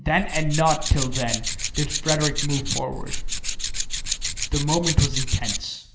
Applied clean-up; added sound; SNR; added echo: none; Tools; 1 dB; reverberation time 0.9 s.